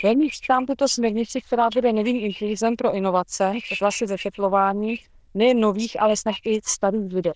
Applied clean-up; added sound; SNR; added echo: neural diffusion model UNIVERSE++.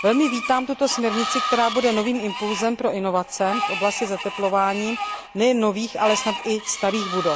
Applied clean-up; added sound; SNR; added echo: none; Screech; 7 dB; none.